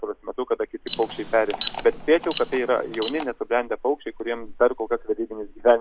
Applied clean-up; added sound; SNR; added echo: none; Alarm; -2 dB; none.